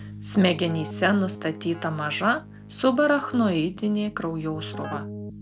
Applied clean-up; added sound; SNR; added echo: none; Keyboard (musical); 12 dB; none.